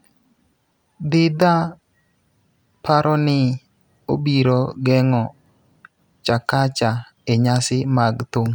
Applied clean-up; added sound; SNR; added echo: none; none; none; none.